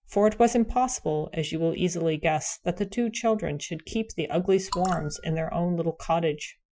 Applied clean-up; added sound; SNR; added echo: classical method Wiener filter.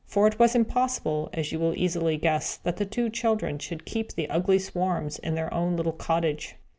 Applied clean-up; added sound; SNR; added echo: none; none; none; none.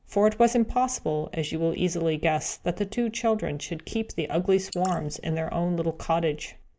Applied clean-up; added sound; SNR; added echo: neural mask model Resemble Enhance denoiser.